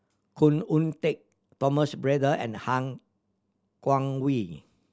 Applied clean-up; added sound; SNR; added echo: none; none; none; none.